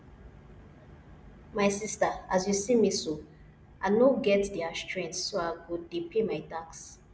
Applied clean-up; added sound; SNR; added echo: none; none; none; none.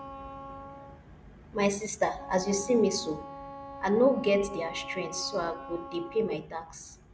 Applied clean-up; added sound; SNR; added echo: none; Wind instrument, woodwind instrument; 14 dB; none.